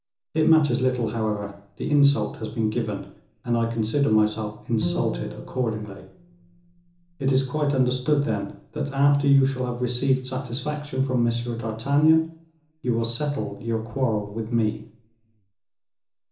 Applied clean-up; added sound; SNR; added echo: none; Bowed string instrument; 11 dB; reverberation time 0.7 s.